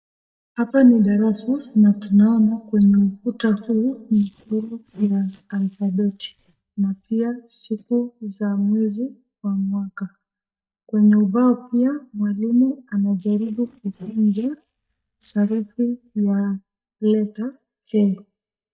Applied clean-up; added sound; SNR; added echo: neural mask model DeepFilterNet 3.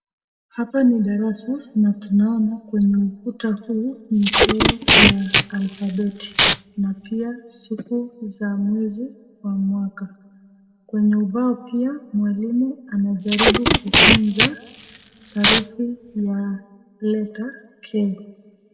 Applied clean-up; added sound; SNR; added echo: none; Packing tape, duct tape; -3 dB; reverberation time 1.6 s.